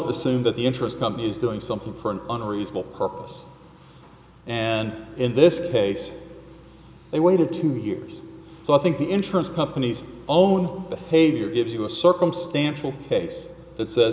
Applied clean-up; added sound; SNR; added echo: none; none; none; none.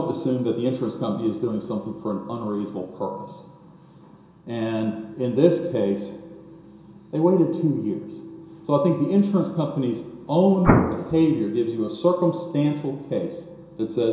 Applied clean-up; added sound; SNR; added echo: none; Explosion; -2 dB; reverberation time 0.7 s.